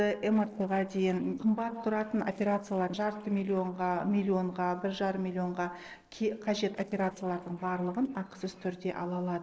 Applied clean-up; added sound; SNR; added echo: neural separator model SepFormer DNS4.